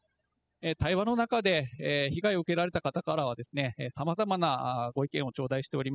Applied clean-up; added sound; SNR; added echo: classical method spectral subtraction.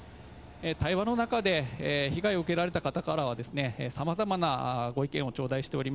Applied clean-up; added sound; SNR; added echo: none; Engine; 20 dB; none.